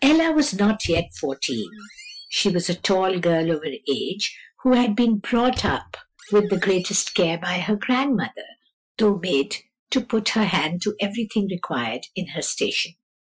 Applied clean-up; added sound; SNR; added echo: classical method Wiener filter.